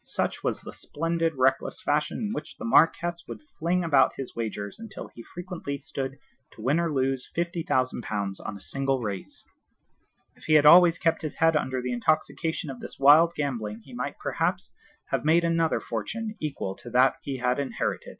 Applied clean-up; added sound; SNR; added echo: classical method Wiener filter.